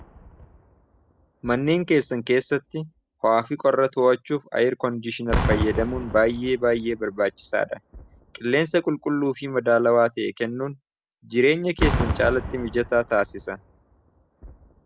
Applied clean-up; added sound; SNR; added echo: none; Boom; 9 dB; none.